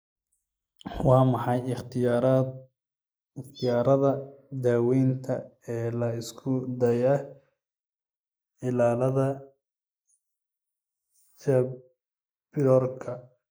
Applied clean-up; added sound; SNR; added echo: neural mask model Resemble Enhance denoiser.